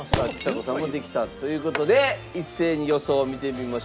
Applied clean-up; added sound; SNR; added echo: none; Shatter; 11 dB; none.